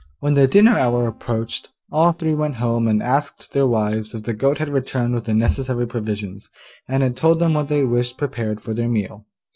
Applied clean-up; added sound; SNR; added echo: neural separator model SepFormer DNS4.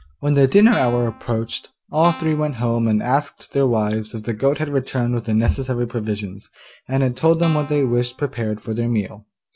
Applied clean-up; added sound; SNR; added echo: none; Guitar; 17 dB; none.